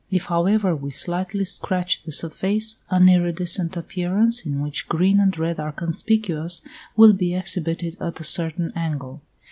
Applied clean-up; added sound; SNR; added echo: none; none; none; none.